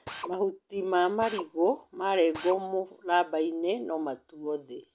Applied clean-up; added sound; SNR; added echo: none; Drill; 12 dB; none.